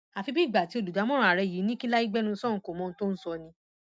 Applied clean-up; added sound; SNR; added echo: none; none; none; none.